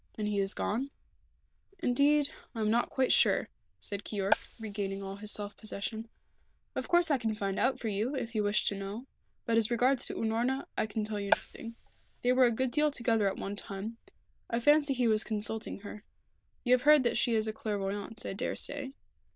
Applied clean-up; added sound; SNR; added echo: neural diffusion model UNIVERSE++.